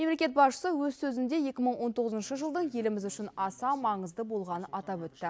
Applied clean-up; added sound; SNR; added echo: none; none; none; none.